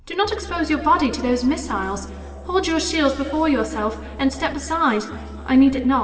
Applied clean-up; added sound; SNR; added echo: none; Musical instrument; 15 dB; reverberation time 2.3 s.